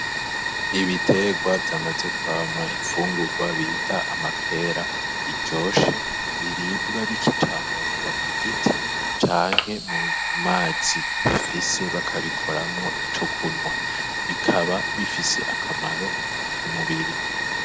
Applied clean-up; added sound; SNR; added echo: none; Fire; -1 dB; none.